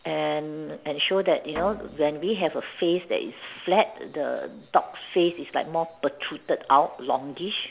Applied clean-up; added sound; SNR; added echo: none; Guitar; 15 dB; none.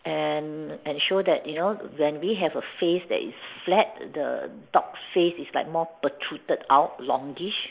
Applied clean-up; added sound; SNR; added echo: neural mask model Resemble Enhance denoiser.